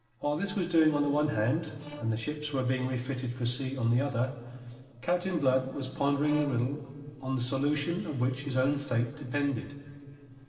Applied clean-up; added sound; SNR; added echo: neural separator model SepFormer DNS4.